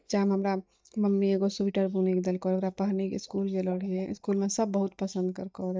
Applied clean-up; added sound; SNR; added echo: neural mask model DeepFilterNet 3.